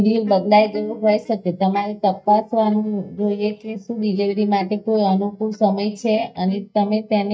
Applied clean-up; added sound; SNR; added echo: neural mask model DeepFilterNet 3.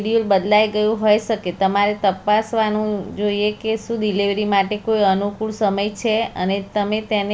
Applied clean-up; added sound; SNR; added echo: none; none; none; none.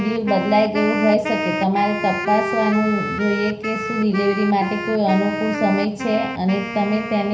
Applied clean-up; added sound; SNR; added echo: none; Wind instrument, woodwind instrument; 6 dB; reverberation time 0.5 s.